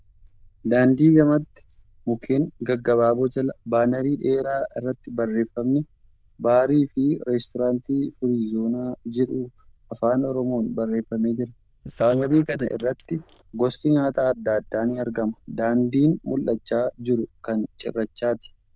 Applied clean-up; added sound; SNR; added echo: neural diffusion model UNIVERSE++.